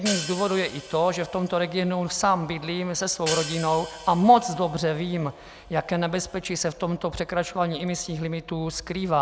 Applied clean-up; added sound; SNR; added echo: none; Hi-hat; 13 dB; none.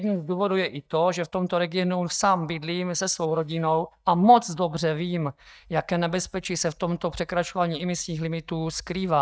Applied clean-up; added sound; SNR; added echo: neural mask model DeepFilterNet 3.